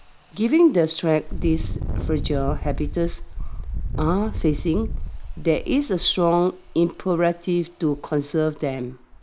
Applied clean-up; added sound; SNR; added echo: none; Engine; 6 dB; none.